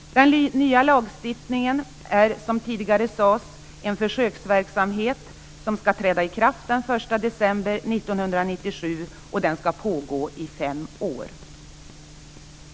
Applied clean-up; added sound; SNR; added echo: none; none; none; none.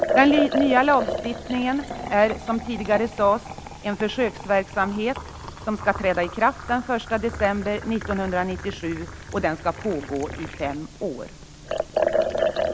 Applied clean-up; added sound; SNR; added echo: none; Liquid; 6 dB; none.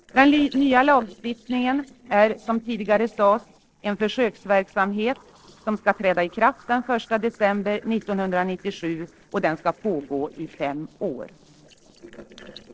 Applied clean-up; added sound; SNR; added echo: neural separator model SepFormer DNS4.